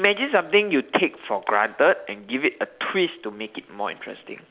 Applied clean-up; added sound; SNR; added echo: none; none; none; none.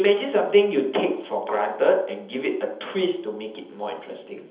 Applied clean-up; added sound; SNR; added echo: none; none; none; reverberation time 0.7 s.